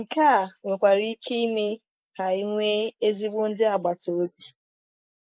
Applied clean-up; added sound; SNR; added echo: neural mask model Resemble Enhance denoiser.